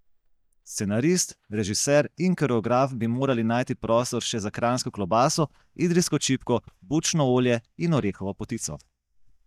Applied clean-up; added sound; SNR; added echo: neural mask model DeepFilterNet 3.